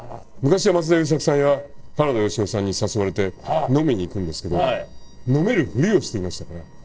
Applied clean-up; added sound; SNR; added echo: neural separator model SepFormer DNS4.